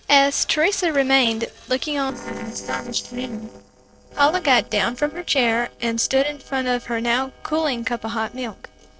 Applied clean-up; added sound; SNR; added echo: neural separator model SepFormer DNS4.